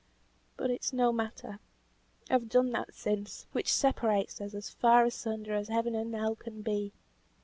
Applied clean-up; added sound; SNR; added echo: none; none; none; none.